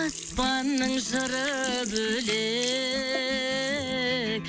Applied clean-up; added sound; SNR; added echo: none; Sink (filling or washing); 11 dB; none.